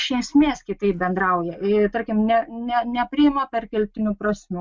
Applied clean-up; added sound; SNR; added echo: none; none; none; none.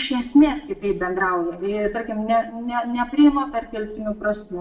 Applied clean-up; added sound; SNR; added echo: neural separator model SepFormer DNS4.